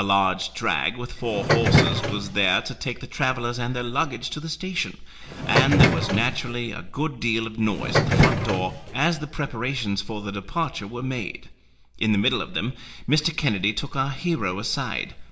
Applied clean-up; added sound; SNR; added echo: none; Subway, metro, underground; -3 dB; reverberation time 0.6 s.